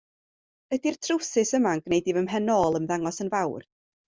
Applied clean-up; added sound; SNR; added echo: none; none; none; none.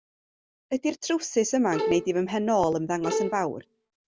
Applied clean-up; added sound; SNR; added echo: none; Bowed string instrument; 5 dB; none.